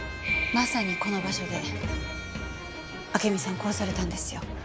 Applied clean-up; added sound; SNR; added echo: none; none; none; none.